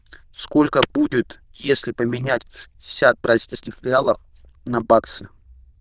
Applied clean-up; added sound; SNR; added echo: neural diffusion model UNIVERSE++.